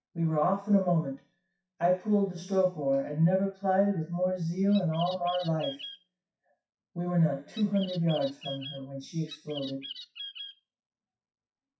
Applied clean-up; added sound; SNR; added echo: classical method WPE with log-MMSE.